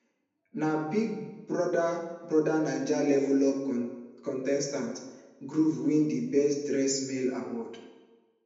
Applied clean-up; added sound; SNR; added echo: none; none; none; reverberation time 0.9 s.